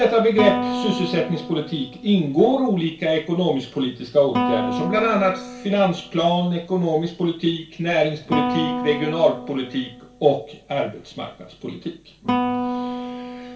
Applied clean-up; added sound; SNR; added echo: none; Guitar; 7 dB; reverberation time 0.3 s.